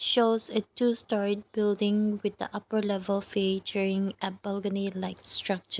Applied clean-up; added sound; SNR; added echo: none; none; none; none.